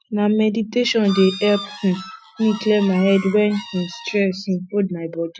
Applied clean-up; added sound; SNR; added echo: classical method Wiener filter.